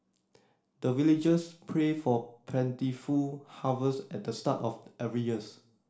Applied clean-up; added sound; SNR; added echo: none; none; none; reverberation time 0.4 s.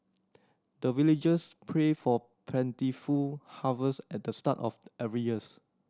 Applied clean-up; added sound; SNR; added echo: none; none; none; none.